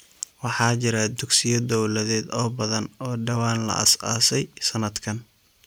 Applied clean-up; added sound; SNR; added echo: none; none; none; none.